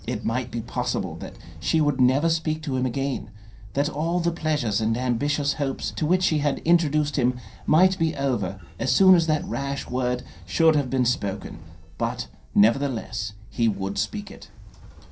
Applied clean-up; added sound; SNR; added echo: none; Train; 19 dB; reverberation time 0.3 s.